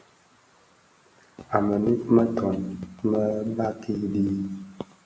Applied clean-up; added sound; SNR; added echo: none; none; none; none.